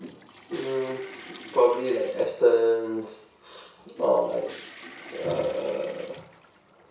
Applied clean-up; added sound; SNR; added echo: none; Toilet flush / Water; 18 dB; reverberation time 0.6 s.